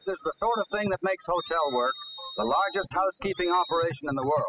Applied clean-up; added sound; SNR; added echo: classical method spectral subtraction.